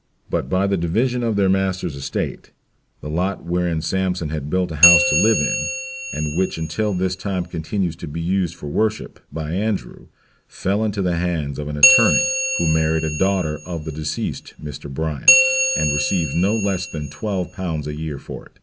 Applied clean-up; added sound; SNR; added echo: none; Bell; 0 dB; none.